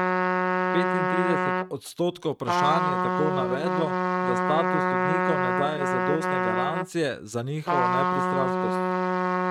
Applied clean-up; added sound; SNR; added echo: neural mask model RNNoise.